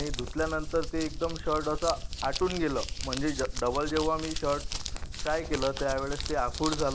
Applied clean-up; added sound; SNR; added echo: none; Crumpling, crinkling; 4 dB; none.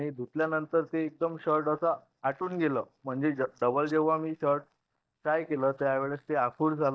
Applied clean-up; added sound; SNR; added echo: neural mask model DeepFilterNet 3.